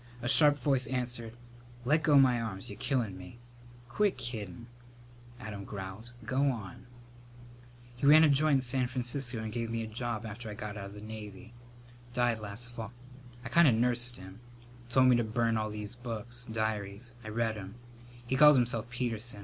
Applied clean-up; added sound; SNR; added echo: none; none; none; none.